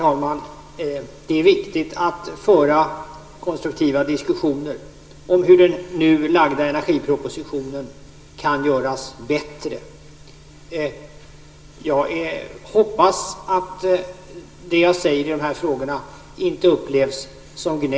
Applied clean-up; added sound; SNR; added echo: none; none; none; reverberation time 1.4 s.